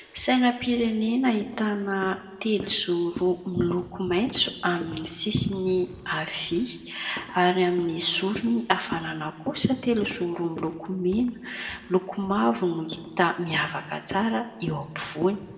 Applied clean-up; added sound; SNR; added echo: none; Walk, footsteps; 18 dB; reverberation time 1.4 s.